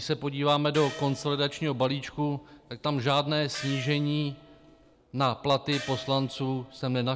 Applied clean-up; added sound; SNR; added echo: none; Gong; 16 dB; none.